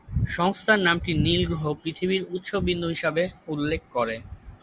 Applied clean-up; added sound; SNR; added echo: none; none; none; none.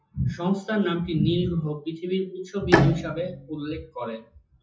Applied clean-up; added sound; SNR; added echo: classical method WPE with log-MMSE.